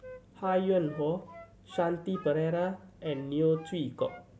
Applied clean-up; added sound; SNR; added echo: none; Wind instrument, woodwind instrument; 18 dB; none.